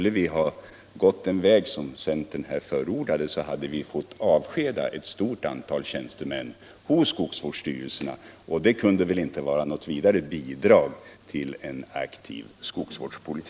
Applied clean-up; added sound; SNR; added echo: none; none; none; none.